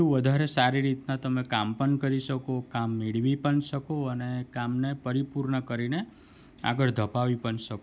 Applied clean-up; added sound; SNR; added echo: none; none; none; none.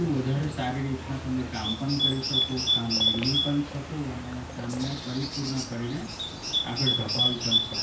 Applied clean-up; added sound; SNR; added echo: none; Bird; -1 dB; reverberation time 0.3 s.